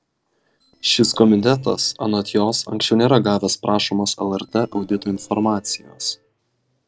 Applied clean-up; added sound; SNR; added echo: neural separator model SepFormer DNS4.